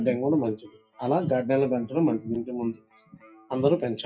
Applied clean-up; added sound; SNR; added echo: classical method WPE with log-MMSE.